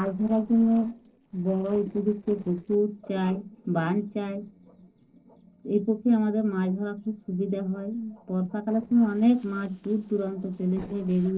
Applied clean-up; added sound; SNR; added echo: neural separator model SepFormer DNS4.